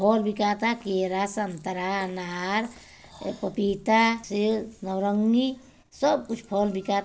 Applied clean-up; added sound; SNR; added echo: none; none; none; none.